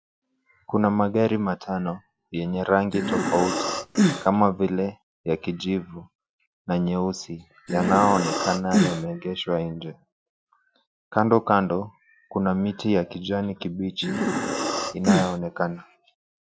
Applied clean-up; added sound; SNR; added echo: none; Breathing; -1 dB; none.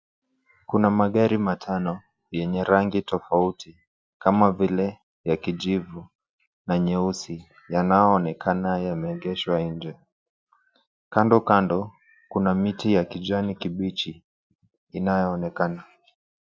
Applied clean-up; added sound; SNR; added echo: none; none; none; none.